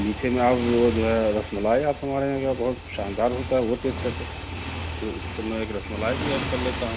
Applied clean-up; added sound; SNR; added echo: none; Motorcycle; 7 dB; none.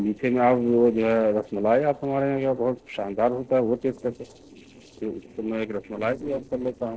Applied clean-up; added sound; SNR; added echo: neural separator model SepFormer DNS4.